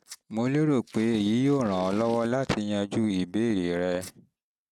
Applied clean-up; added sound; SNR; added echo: neural mask model RNNoise.